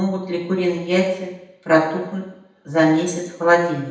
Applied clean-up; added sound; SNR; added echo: none; none; none; reverberation time 0.9 s.